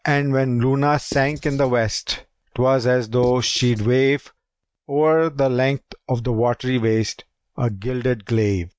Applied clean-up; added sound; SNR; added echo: neural mask model RNNoise.